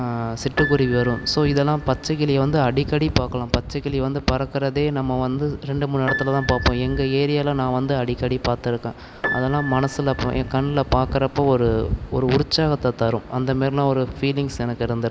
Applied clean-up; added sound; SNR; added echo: none; Piano; 13 dB; none.